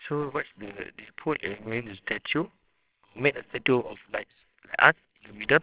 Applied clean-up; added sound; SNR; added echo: neural separator model SepFormer WHAMR!.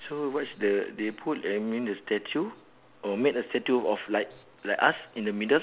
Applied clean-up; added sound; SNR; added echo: none; none; none; none.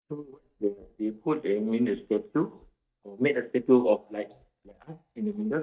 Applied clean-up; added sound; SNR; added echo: neural mask model DeepFilterNet 3.